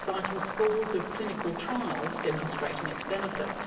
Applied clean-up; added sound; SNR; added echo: none; Boiling; 4 dB; reverberation time 2.3 s.